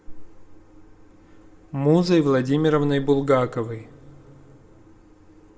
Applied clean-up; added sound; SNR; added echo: none; none; none; reverberation time 1.5 s.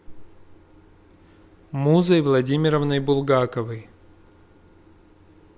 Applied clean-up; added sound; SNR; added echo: none; none; none; none.